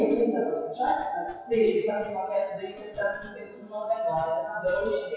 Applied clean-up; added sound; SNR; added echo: classical method WPE with log-MMSE.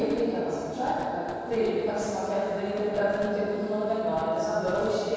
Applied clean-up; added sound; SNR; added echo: none; Fireworks; 19 dB; reverberation time 2.2 s.